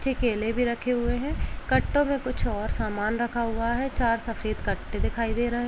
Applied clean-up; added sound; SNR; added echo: none; none; none; none.